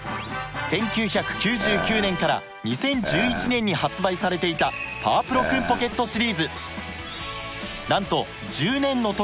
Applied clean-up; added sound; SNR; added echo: none; Burping, eructation; 3 dB; none.